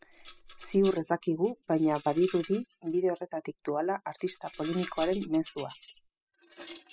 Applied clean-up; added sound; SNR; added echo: classical method spectral subtraction.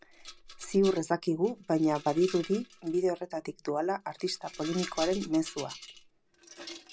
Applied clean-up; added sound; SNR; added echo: none; Rattle; 16 dB; none.